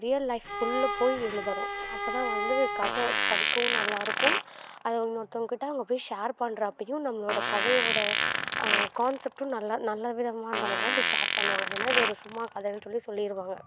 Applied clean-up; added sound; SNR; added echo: none; Bowed string instrument + Fart; -1 dB; none.